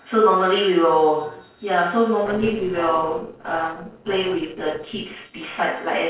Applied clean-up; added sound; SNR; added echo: neural separator model SepFormer DNS4.